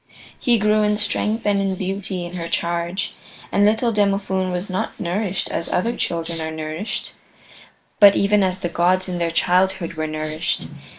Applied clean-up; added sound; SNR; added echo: neural mask model Resemble Enhance denoiser.